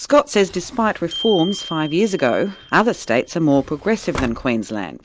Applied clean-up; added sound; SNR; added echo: none; Sliding door + Glockenspiel; 15 dB; none.